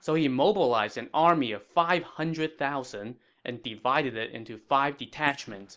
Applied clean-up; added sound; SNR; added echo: neural mask model Resemble Enhance denoiser.